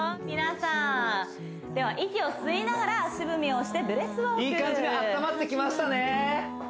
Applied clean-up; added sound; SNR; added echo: none; none; none; none.